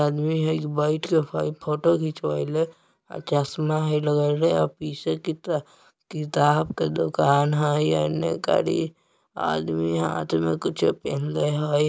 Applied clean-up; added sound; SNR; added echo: none; none; none; none.